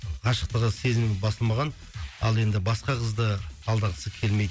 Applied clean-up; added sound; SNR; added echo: none; none; none; none.